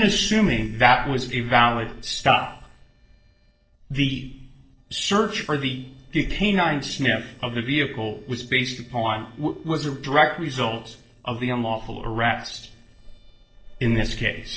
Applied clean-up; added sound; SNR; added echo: neural separator model SepFormer DNS4.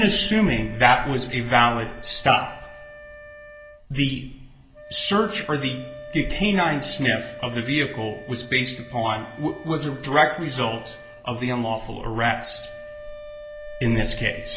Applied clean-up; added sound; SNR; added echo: none; Wind instrument, woodwind instrument; 16 dB; reverberation time 0.9 s.